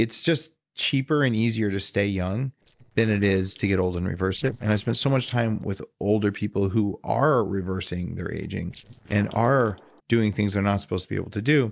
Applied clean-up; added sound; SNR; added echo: neural separator model SepFormer DNS4.